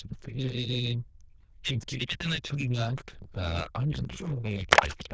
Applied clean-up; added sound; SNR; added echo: neural diffusion model UNIVERSE++.